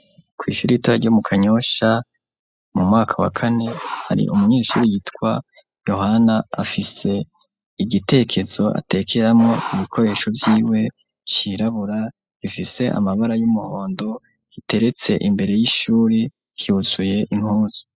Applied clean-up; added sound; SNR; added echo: classical method spectral subtraction.